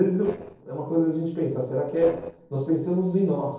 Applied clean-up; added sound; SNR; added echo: neural separator model SepFormer DNS4.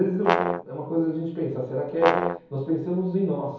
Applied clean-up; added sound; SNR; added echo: none; Brass instrument; 1 dB; reverberation time 2.2 s.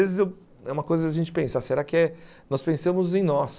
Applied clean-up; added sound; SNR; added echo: none; none; none; none.